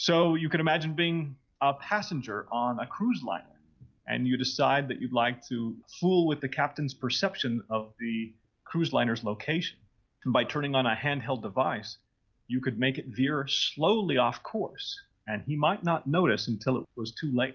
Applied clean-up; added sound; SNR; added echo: none; none; none; none.